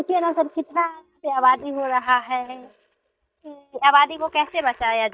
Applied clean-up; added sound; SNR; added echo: neural mask model DeepFilterNet 3.